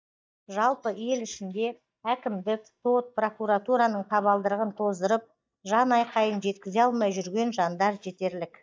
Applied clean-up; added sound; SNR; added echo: neural mask model DeepFilterNet 3.